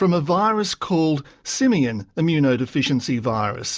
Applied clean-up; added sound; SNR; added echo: none; none; none; none.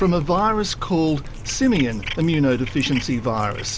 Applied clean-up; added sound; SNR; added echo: none; Cat; 11 dB; none.